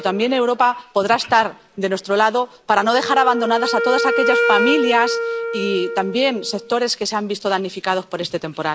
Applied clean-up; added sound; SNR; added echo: none; Wind instrument, woodwind instrument; 5 dB; none.